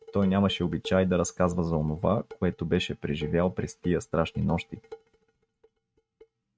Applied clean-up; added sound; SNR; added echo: neural mask model RNNoise.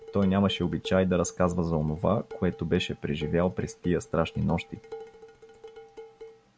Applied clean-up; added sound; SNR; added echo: none; Dishes, pots, and pans; 17 dB; none.